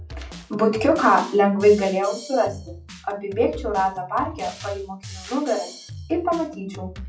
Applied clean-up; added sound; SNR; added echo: classical method WPE with log-MMSE.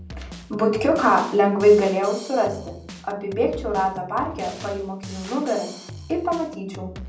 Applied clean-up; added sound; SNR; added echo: none; Drum kit; 15 dB; reverberation time 0.6 s.